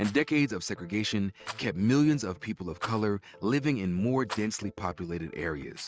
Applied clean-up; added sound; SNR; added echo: neural mask model RNNoise.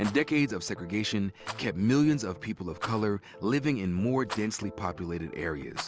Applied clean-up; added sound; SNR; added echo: none; Rattle; 17 dB; none.